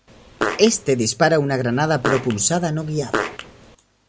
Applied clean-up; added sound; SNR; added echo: none; Fart; 7 dB; none.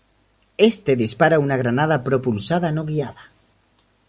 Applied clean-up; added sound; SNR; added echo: none; none; none; none.